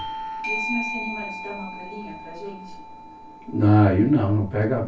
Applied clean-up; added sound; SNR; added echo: none; Bell / Doorbell; 10 dB; reverberation time 0.3 s.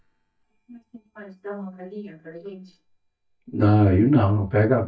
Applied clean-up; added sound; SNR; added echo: neural mask model DeepFilterNet 3.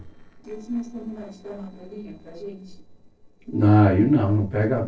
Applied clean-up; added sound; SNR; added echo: neural separator model SepFormer DNS4.